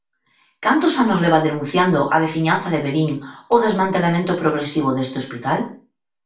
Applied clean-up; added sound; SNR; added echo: none; none; none; reverberation time 0.4 s.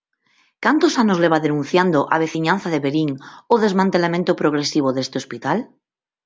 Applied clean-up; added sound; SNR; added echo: none; none; none; none.